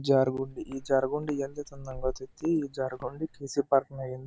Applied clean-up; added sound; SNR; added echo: none; Walk, footsteps; 15 dB; none.